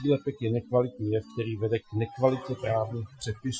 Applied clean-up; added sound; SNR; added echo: classical method Wiener filter.